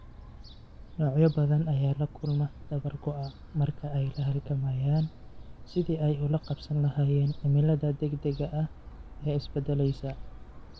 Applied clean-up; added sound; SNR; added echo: none; Gull, seagull / Fowl; 15 dB; none.